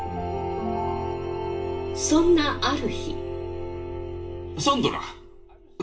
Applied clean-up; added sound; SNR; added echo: none; none; none; reverberation time 0.4 s.